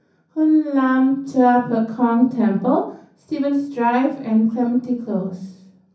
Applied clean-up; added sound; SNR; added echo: none; none; none; reverberation time 0.6 s.